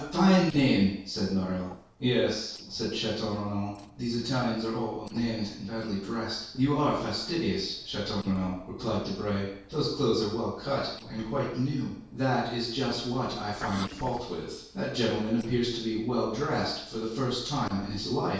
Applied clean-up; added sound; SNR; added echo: neural separator model SepFormer DNS4.